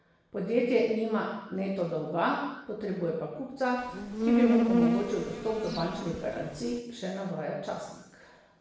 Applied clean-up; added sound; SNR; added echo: none; Insect; -2 dB; reverberation time 0.9 s.